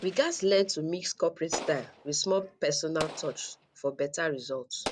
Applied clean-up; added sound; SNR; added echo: none; Explosion; 13 dB; none.